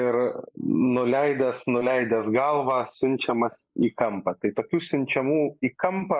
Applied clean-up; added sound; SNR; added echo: neural mask model Resemble Enhance denoiser.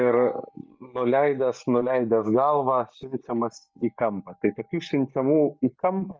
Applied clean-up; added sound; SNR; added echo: neural mask model DeepFilterNet 3.